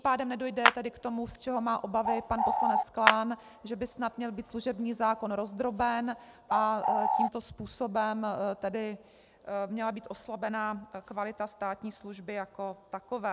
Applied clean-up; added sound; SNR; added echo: none; Bird + Clapping; -3 dB; none.